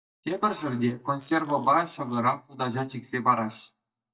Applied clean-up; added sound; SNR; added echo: neural mask model DeepFilterNet 3.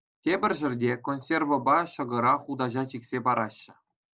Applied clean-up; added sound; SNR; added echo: none; none; none; none.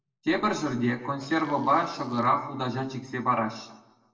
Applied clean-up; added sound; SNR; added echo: neural separator model SepFormer DNS4.